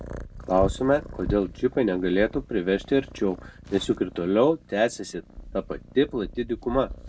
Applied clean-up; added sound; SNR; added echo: none; Purr; 13 dB; none.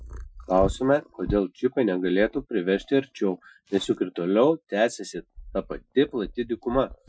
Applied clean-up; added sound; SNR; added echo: classical method Wiener filter.